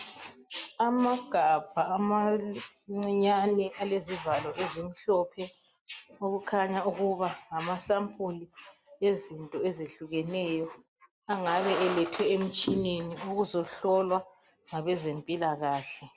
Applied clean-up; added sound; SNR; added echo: none; none; none; none.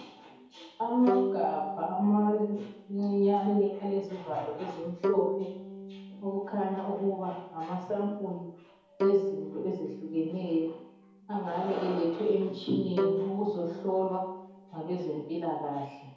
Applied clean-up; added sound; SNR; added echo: none; Bowed string instrument; 6 dB; reverberation time 2.0 s.